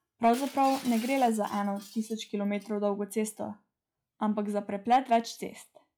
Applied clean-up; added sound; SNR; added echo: classical method log-MMSE.